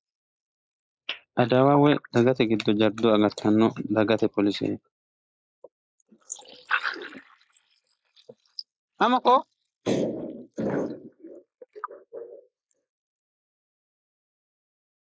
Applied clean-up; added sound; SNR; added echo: neural mask model Resemble Enhance denoiser.